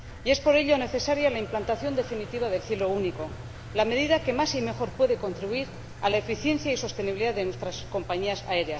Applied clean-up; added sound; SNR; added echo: none; Engine; 13 dB; none.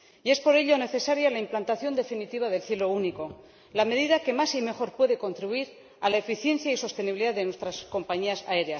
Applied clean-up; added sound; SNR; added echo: none; none; none; none.